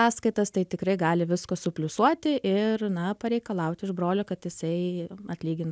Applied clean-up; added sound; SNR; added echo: none; none; none; none.